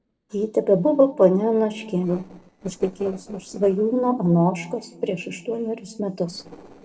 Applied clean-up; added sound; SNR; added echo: neural separator model SepFormer DNS4.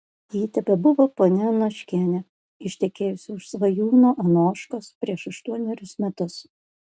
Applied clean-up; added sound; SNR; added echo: none; none; none; none.